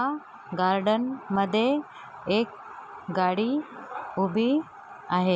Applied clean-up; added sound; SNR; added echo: none; none; none; none.